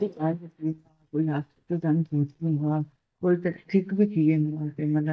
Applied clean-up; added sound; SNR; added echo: neural mask model DeepFilterNet 3.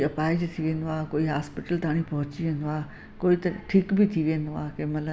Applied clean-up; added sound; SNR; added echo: none; none; none; none.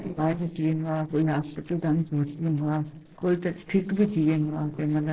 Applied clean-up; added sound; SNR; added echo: neural separator model SepFormer DNS4.